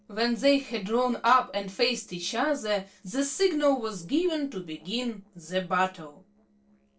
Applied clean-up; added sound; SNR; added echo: neural separator model SepFormer DNS4.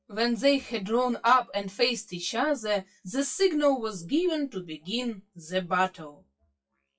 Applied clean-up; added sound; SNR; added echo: classical method WPE with log-MMSE.